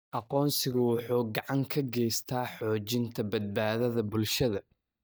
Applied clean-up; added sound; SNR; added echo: neural mask model DeepFilterNet 3.